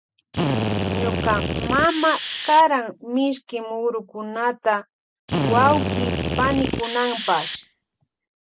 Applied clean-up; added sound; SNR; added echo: none; Drill; 2 dB; none.